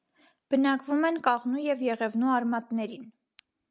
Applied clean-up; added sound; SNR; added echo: none; none; none; none.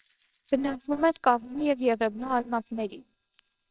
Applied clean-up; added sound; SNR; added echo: neural separator model SepFormer WHAMR!.